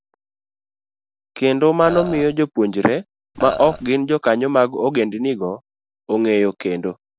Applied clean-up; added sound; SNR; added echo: none; Burping, eructation; 9 dB; none.